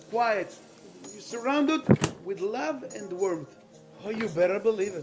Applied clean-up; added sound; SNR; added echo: none; Slam; 5 dB; none.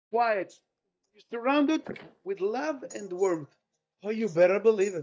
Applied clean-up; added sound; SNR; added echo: neural mask model DeepFilterNet 3.